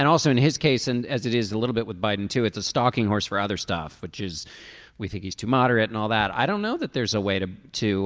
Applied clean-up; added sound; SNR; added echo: none; none; none; none.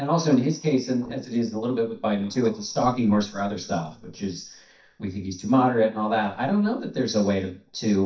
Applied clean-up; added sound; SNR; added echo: neural mask model DeepFilterNet 3.